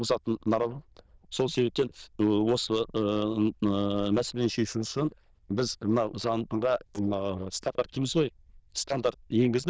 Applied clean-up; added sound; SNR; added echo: neural diffusion model UNIVERSE++.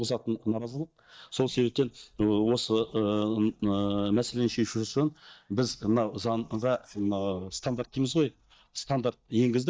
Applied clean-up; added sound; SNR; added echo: neural mask model DeepFilterNet 3.